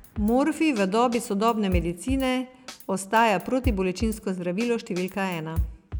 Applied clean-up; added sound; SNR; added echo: none; Drum kit; 9 dB; none.